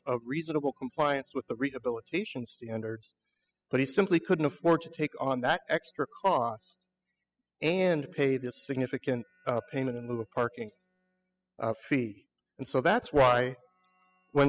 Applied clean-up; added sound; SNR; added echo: classical method spectral subtraction.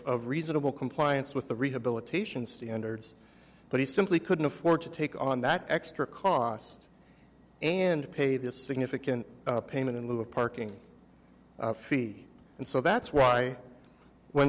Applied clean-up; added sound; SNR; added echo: none; none; none; none.